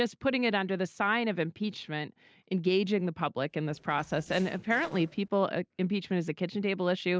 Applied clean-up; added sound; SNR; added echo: neural separator model SepFormer DNS4.